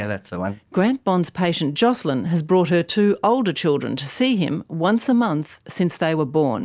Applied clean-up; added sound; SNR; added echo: none; none; none; none.